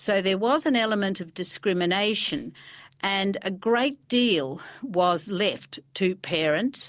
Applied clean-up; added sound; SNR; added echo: neural separator model SepFormer DNS4.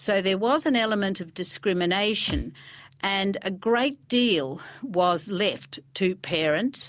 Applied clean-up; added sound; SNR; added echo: none; Thump, thud; 13 dB; none.